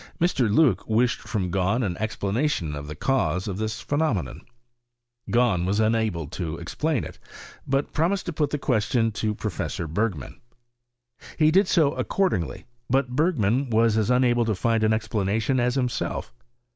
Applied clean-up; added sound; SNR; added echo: none; none; none; none.